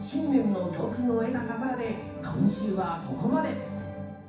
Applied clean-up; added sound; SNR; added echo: none; none; none; reverberation time 0.7 s.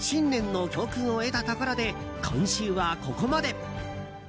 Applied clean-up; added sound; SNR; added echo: none; none; none; none.